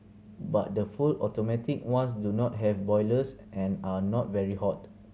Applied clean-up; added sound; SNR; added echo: none; none; none; none.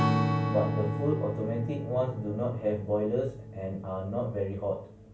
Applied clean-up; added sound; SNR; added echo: none; Strum; 1 dB; reverberation time 0.3 s.